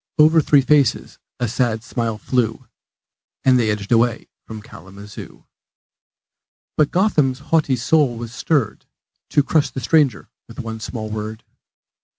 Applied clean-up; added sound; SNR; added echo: none; none; none; none.